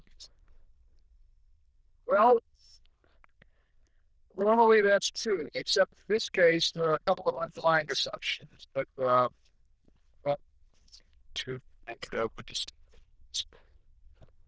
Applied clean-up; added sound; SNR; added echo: neural diffusion model UNIVERSE++.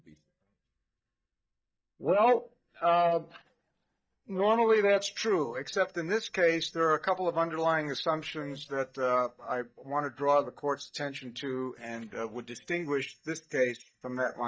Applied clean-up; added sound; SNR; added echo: neural mask model DeepFilterNet 3.